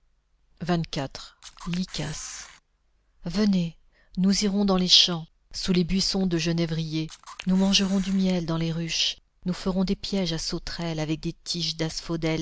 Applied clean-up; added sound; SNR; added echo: none; Camera; 18 dB; none.